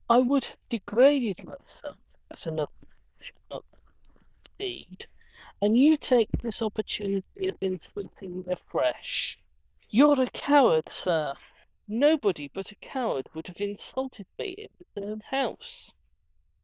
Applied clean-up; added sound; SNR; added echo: neural diffusion model UNIVERSE++.